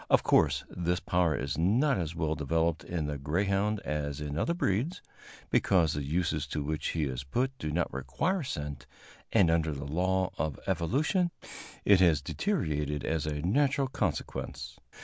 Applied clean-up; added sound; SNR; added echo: none; none; none; none.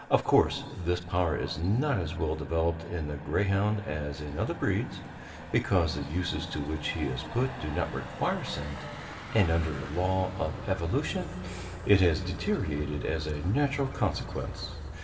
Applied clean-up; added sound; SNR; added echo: none; Motor vehicle (road); 12 dB; reverberation time 2.1 s.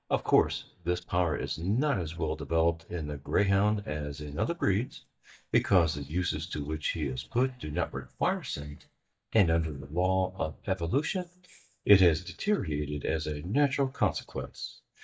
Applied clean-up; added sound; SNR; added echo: neural mask model DeepFilterNet 3.